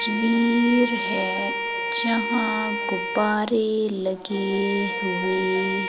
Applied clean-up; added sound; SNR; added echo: none; Bowed string instrument; 5 dB; none.